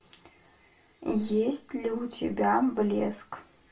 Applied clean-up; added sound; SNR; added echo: none; none; none; reverberation time 0.2 s.